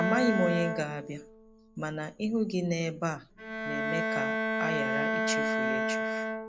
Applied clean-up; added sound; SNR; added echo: none; Bowed string instrument; 0 dB; none.